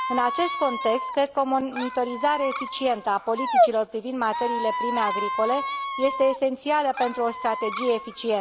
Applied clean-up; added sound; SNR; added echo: none; Squeak; 4 dB; none.